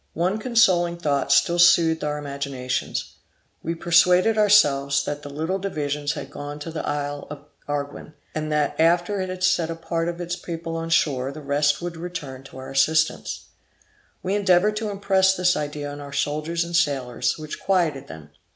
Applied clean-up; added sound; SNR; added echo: none; none; none; none.